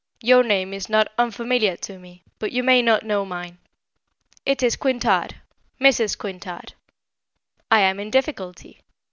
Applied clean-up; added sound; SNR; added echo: none; none; none; none.